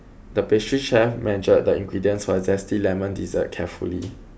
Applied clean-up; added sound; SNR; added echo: none; none; none; none.